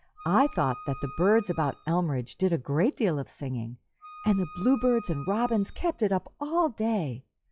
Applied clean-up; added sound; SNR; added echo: classical method log-MMSE.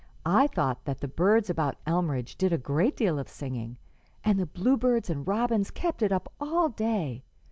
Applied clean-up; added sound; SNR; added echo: none; none; none; none.